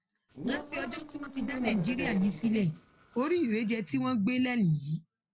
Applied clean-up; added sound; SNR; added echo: neural separator model SepFormer DNS4.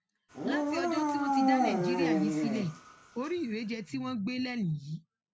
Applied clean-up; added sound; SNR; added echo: none; Dog; -4 dB; none.